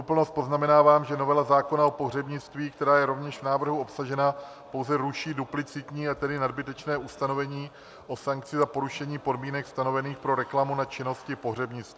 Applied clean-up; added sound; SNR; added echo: none; none; none; none.